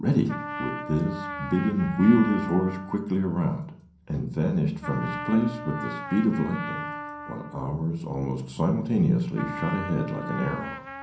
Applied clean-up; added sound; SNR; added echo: none; Trumpet; 11 dB; reverberation time 0.6 s.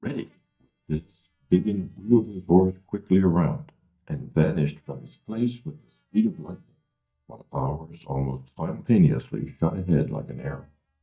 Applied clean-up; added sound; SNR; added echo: neural mask model DeepFilterNet 3.